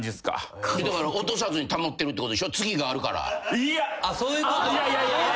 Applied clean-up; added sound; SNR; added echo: none; none; none; none.